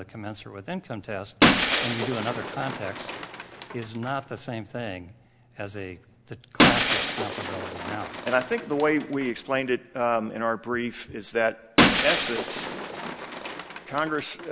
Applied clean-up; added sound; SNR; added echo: none; Shatter; -2 dB; none.